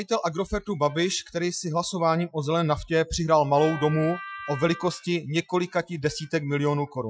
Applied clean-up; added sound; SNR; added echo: classical method Wiener filter.